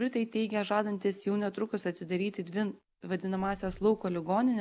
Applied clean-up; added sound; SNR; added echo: none; none; none; none.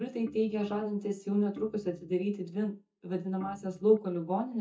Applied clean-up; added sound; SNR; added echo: neural mask model DeepFilterNet 3.